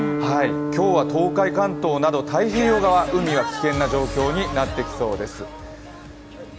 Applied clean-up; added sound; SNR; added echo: none; Guitar; 8 dB; none.